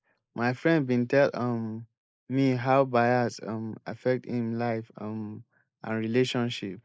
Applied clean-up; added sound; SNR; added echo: neural mask model Resemble Enhance denoiser.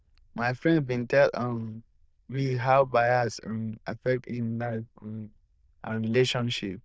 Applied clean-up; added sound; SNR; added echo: neural diffusion model UNIVERSE++.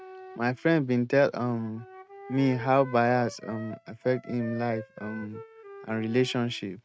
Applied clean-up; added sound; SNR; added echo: neural mask model RNNoise.